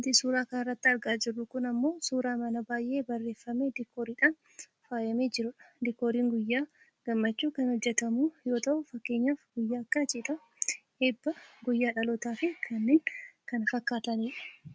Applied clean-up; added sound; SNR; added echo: none; none; none; none.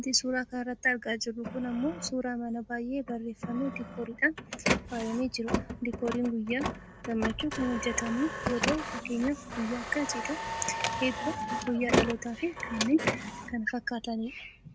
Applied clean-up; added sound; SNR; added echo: none; Dog + Printer; 3 dB; none.